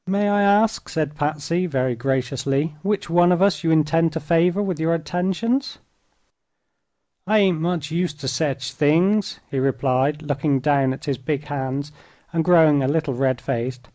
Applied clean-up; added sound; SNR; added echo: none; none; none; none.